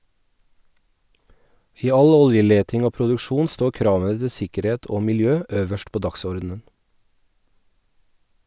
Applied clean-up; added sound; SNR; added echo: none; none; none; none.